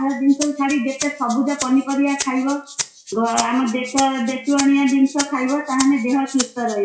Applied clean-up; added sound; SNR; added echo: classical method WPE with log-MMSE.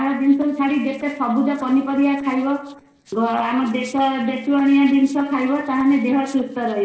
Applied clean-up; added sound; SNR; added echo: neural separator model SepFormer DNS4.